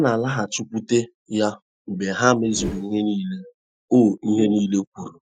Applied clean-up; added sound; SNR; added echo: classical method Wiener filter.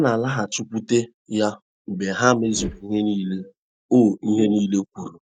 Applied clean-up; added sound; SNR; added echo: neural mask model DeepFilterNet 3.